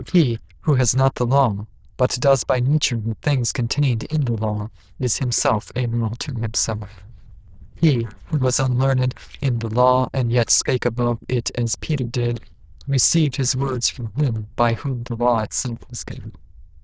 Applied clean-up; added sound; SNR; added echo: neural diffusion model UNIVERSE++.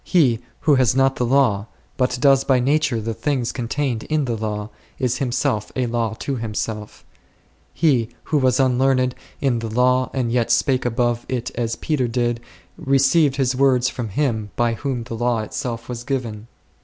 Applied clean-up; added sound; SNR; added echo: none; none; none; none.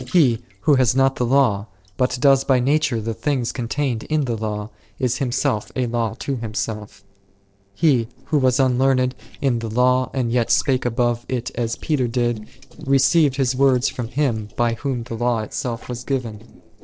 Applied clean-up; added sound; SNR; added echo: neural separator model SepFormer DNS4.